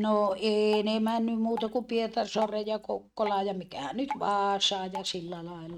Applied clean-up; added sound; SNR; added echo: neural mask model RNNoise.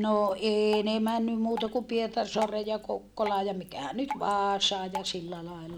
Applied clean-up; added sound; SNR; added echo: none; Drip; 14 dB; none.